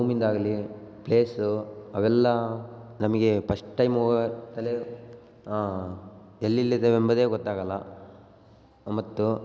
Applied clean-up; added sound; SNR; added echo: none; none; none; none.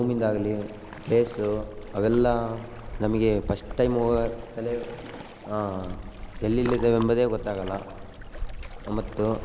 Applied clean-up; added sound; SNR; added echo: none; Waves, surf; 10 dB; none.